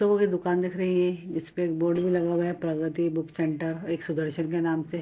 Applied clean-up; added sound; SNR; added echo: neural separator model SepFormer DNS4.